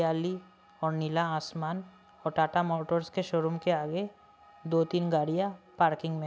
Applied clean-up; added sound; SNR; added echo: none; none; none; none.